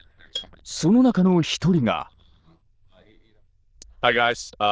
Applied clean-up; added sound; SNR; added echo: neural diffusion model UNIVERSE++.